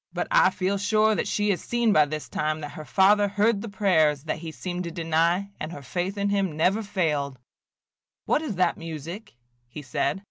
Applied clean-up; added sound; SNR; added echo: none; none; none; none.